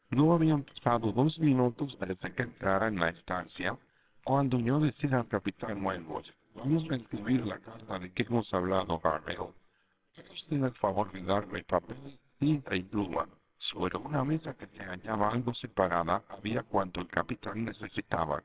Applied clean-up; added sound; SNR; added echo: neural separator model SepFormer WHAMR!.